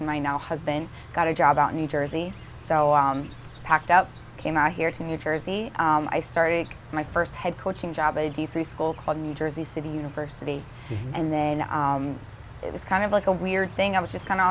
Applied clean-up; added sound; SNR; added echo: none; Insect; 16 dB; none.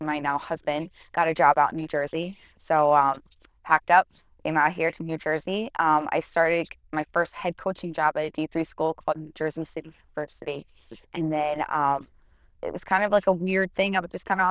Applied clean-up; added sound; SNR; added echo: neural diffusion model UNIVERSE++.